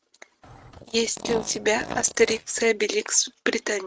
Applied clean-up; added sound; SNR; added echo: neural mask model RNNoise.